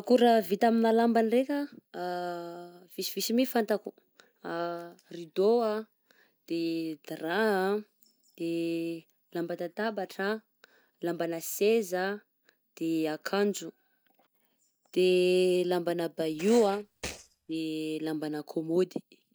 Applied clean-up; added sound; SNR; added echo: neural mask model DeepFilterNet 3.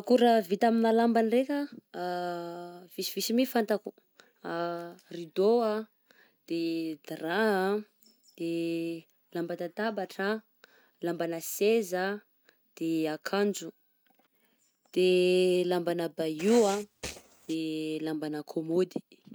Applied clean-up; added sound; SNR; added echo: neural mask model RNNoise.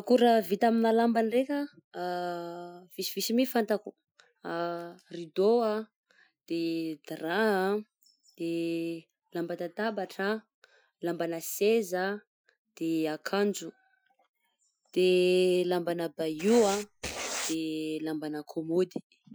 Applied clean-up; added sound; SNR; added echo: classical method Wiener filter.